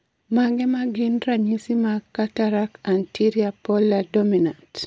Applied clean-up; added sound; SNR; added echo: none; none; none; none.